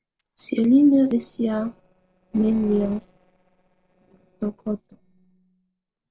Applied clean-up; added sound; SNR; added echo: neural separator model SepFormer DNS4.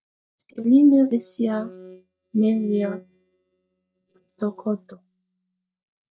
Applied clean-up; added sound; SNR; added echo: neural mask model DeepFilterNet 3.